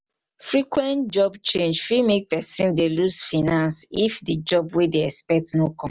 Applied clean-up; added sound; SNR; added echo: none; none; none; none.